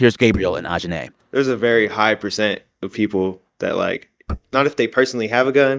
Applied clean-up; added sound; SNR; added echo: neural mask model DeepFilterNet 3.